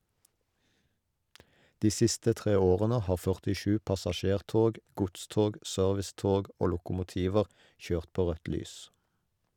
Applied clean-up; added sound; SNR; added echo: none; none; none; none.